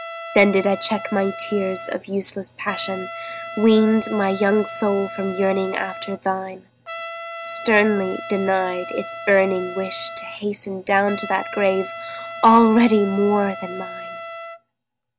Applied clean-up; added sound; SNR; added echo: none; Trumpet; 12 dB; none.